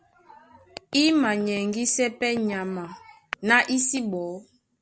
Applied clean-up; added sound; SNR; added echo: none; none; none; none.